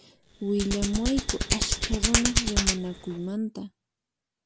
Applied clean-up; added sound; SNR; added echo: none; Hands; -3 dB; none.